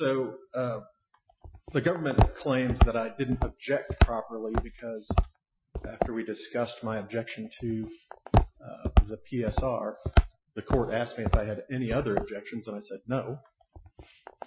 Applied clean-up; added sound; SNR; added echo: classical method Wiener filter.